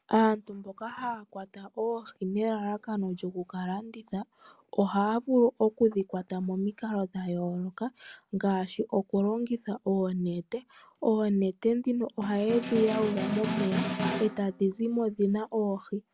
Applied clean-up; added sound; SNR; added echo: none; Snare drum; 5 dB; none.